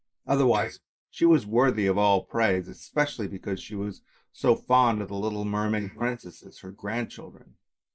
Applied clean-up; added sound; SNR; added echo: neural mask model Resemble Enhance denoiser.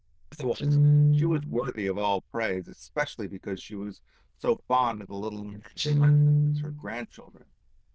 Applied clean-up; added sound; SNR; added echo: neural diffusion model UNIVERSE++.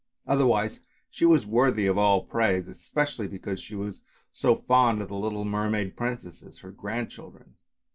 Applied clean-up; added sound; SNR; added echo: none; none; none; none.